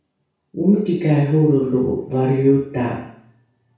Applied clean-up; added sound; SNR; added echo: none; none; none; reverberation time 0.6 s.